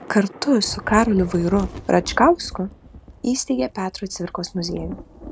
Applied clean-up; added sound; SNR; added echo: none; Thunder / Rain; 15 dB; none.